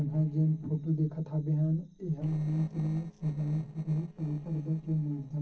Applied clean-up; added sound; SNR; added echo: neural separator model SepFormer DNS4.